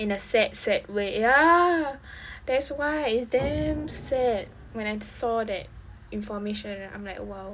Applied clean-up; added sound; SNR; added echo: none; Explosion; 14 dB; none.